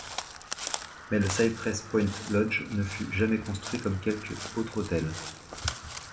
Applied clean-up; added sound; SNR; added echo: none; Crow; 10 dB; reverberation time 1.3 s.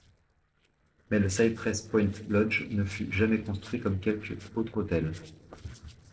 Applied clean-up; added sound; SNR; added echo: neural separator model SepFormer DNS4.